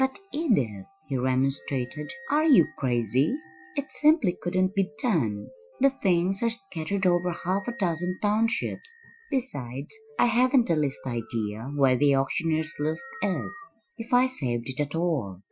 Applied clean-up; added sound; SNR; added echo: classical method Wiener filter.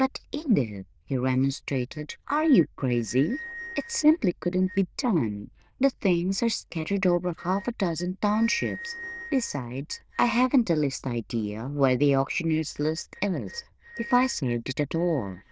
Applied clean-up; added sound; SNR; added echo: neural diffusion model UNIVERSE++.